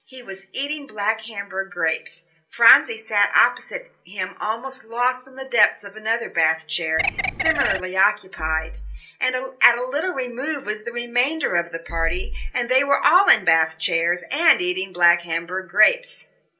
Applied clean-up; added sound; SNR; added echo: none; Bird; 2 dB; reverberation time 0.2 s.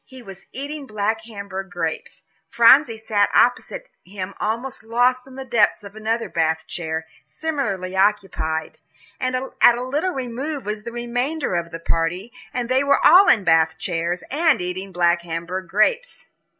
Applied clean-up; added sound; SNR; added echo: none; none; none; none.